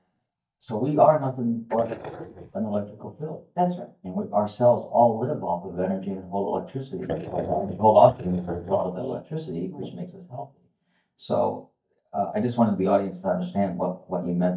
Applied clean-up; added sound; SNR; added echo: neural mask model DeepFilterNet 3.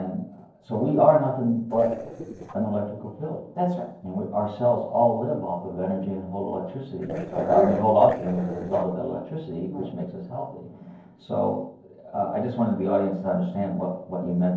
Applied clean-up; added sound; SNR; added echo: neural separator model SepFormer DNS4.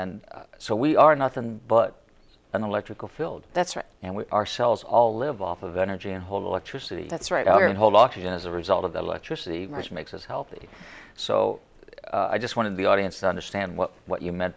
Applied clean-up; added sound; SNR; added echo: none; none; none; none.